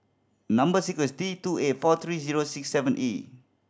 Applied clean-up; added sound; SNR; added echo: none; none; none; none.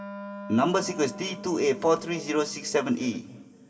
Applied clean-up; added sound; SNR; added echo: none; Wind instrument, woodwind instrument; 14 dB; reverberation time 2.5 s.